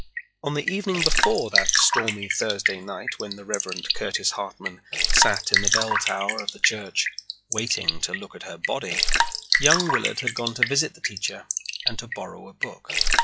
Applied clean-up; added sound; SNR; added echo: classical method log-MMSE.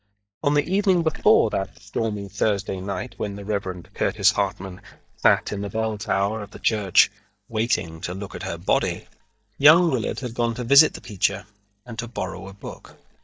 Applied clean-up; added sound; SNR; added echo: neural mask model DeepFilterNet 3.